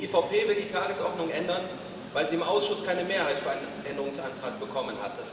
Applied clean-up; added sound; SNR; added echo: none; Train; 14 dB; reverberation time 2.4 s.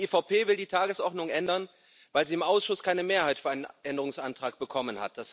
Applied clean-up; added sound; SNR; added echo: none; none; none; none.